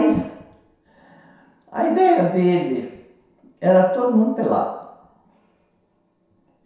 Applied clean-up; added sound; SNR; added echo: none; none; none; reverberation time 0.7 s.